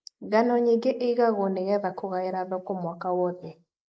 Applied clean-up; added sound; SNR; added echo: neural mask model Resemble Enhance denoiser.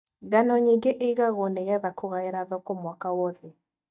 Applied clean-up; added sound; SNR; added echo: neural mask model DeepFilterNet 3.